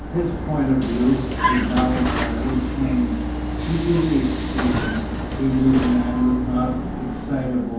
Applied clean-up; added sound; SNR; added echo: none; Vehicle; 3 dB; reverberation time 0.9 s.